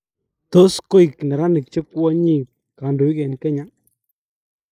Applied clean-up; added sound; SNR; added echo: neural mask model Resemble Enhance denoiser.